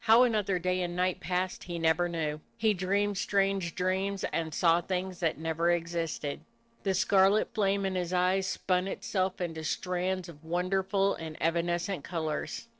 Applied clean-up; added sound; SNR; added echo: neural separator model SepFormer DNS4.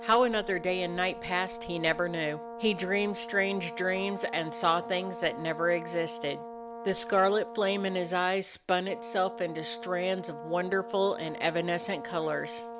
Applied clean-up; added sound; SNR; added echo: none; Brass instrument; 11 dB; none.